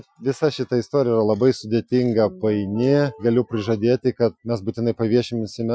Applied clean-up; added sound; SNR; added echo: classical method Wiener filter.